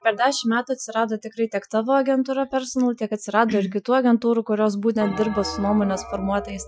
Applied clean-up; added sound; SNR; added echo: classical method Wiener filter.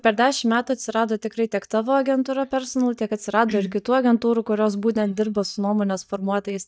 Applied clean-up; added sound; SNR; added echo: neural mask model DeepFilterNet 3.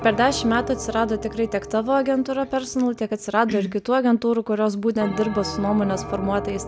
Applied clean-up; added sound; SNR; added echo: none; Bell; 12 dB; none.